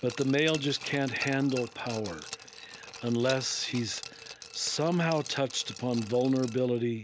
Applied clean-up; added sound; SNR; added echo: none; Glass; 14 dB; none.